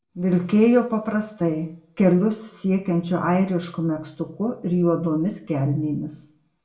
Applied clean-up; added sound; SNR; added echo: none; none; none; reverberation time 0.4 s.